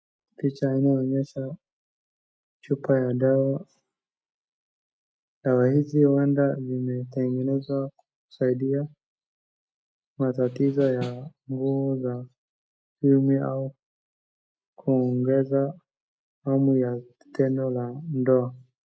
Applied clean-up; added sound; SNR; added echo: neural mask model RNNoise.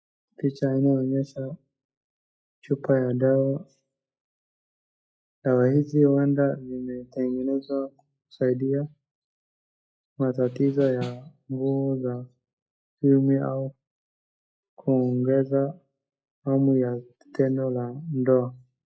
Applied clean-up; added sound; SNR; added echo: classical method log-MMSE.